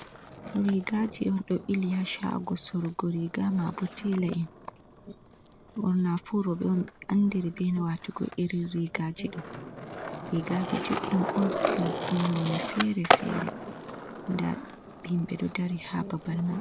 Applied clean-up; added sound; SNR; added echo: none; Skateboard; 6 dB; none.